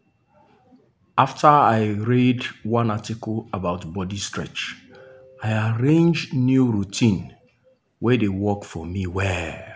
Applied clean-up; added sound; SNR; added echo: none; none; none; none.